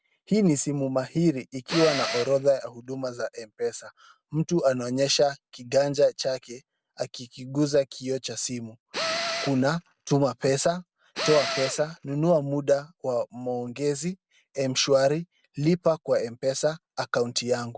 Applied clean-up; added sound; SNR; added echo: none; Tools; 6 dB; none.